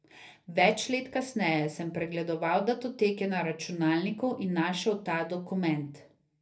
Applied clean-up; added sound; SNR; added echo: none; none; none; reverberation time 0.3 s.